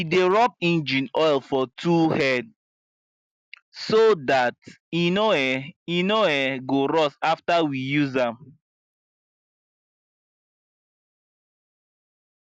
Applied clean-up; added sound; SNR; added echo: none; none; none; none.